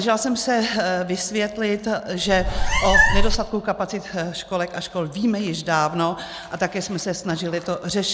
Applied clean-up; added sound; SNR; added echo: none; Meow; -5 dB; none.